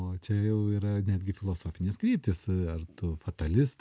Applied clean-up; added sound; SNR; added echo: none; none; none; none.